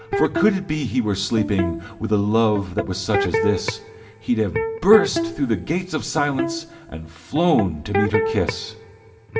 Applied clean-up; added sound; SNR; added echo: none; Electric guitar; 5 dB; reverberation time 0.7 s.